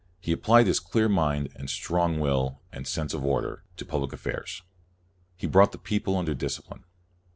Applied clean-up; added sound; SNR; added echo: none; none; none; none.